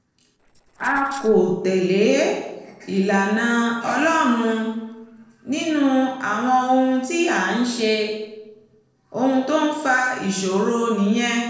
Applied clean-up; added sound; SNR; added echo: neural separator model SepFormer DNS4.